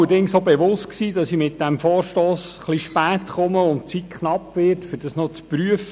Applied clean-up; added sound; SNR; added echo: none; none; none; none.